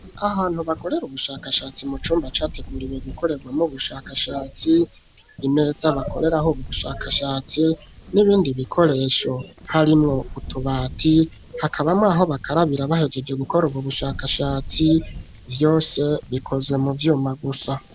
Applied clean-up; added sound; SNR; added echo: none; Wind; 15 dB; none.